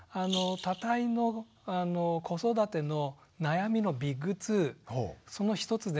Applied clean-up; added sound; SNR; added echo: none; none; none; none.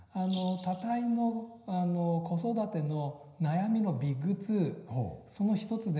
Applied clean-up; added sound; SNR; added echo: none; none; none; reverberation time 0.9 s.